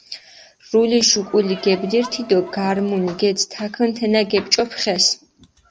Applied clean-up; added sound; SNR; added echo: none; Crowd; 16 dB; none.